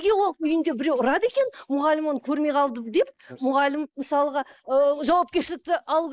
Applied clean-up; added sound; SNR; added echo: neural mask model Resemble Enhance denoiser.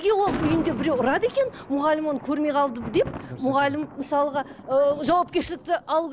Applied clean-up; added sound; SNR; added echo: none; Thunder; 13 dB; none.